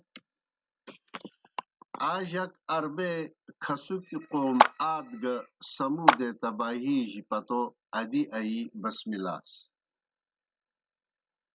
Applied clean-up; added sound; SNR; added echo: none; Clapping; -4 dB; none.